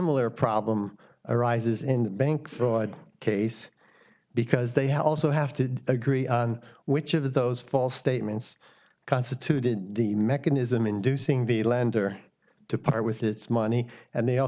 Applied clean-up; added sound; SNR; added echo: none; none; none; none.